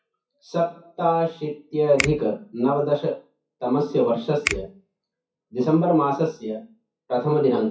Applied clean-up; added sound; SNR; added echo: classical method WPE with log-MMSE.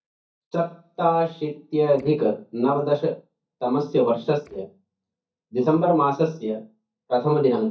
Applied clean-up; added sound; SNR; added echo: neural mask model DeepFilterNet 3.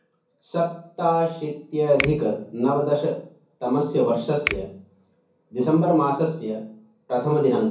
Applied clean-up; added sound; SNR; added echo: none; Finger snapping; 11 dB; reverberation time 0.6 s.